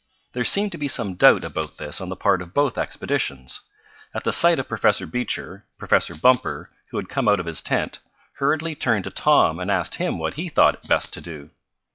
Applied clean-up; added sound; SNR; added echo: classical method log-MMSE.